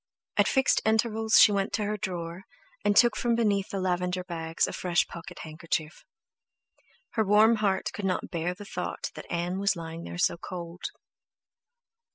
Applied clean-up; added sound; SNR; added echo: none; none; none; none.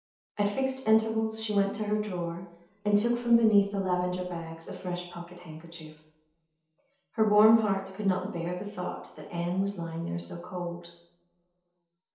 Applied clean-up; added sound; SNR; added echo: none; none; none; reverberation time 0.8 s.